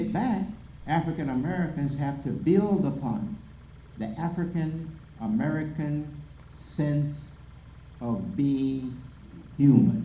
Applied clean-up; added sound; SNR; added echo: none; Idling / Car; 20 dB; reverberation time 0.3 s.